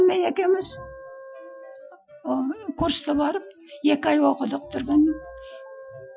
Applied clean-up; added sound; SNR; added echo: classical method Wiener filter.